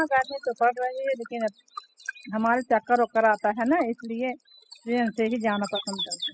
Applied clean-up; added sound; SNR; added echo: classical method spectral subtraction.